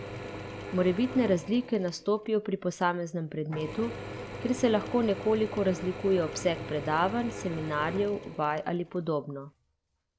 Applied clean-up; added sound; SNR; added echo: none; Drill / Mechanisms; 11 dB; none.